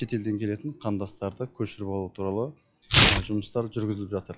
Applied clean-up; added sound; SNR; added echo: classical method log-MMSE.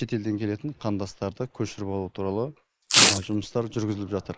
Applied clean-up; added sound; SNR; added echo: neural mask model Resemble Enhance denoiser.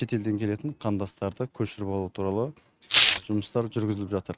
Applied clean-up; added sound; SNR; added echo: neural mask model RNNoise.